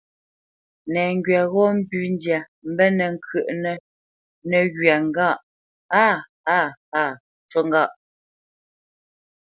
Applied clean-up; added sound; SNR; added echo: none; none; none; none.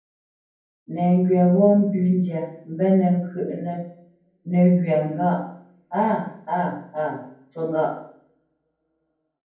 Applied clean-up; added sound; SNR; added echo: none; none; none; reverberation time 0.9 s.